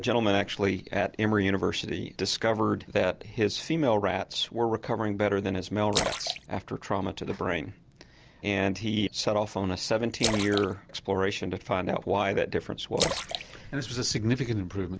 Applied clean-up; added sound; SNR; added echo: none; Splash, splatter; 8 dB; none.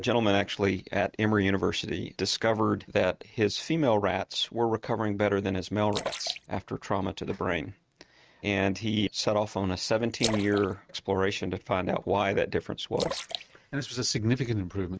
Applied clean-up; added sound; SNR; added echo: neural mask model RNNoise.